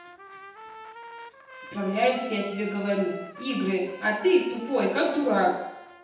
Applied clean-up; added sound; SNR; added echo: none; Trumpet; 16 dB; reverberation time 0.9 s.